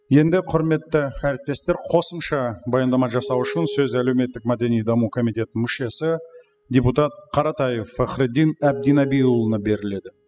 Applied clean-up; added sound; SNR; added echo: classical method spectral subtraction.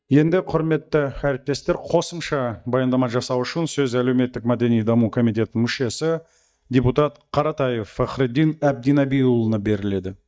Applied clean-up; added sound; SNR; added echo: neural mask model DeepFilterNet 3.